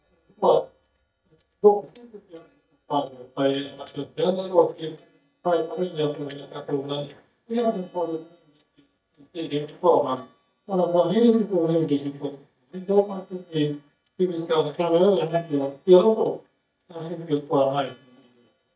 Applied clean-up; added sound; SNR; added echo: neural mask model DeepFilterNet 3.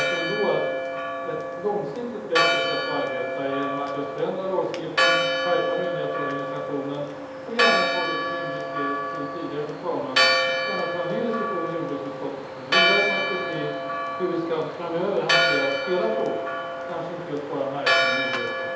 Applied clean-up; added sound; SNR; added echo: none; Church bell; -4 dB; reverberation time 0.9 s.